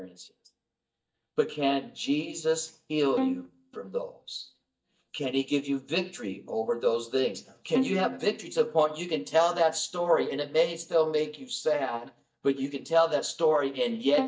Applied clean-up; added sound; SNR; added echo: neural mask model DeepFilterNet 3.